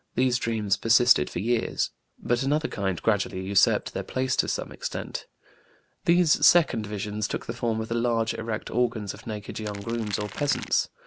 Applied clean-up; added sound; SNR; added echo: none; Crackle; 13 dB; none.